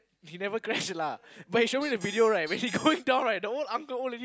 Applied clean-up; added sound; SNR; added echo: none; Squeak; 18 dB; none.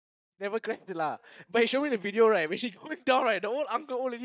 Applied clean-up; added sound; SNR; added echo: neural mask model DeepFilterNet 3.